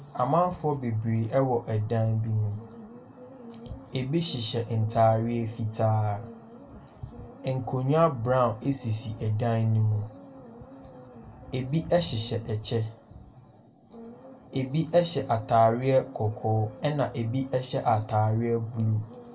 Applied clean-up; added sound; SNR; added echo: none; none; none; reverberation time 0.2 s.